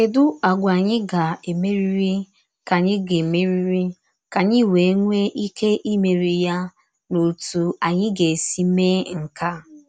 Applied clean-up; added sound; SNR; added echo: none; none; none; none.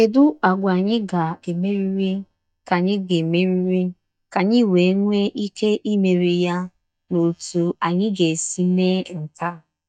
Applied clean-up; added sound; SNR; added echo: neural mask model DeepFilterNet 3.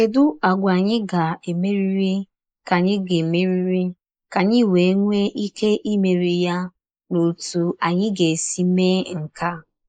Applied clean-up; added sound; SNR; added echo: neural mask model Resemble Enhance denoiser.